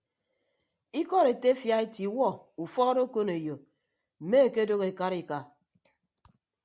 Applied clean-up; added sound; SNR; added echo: none; none; none; none.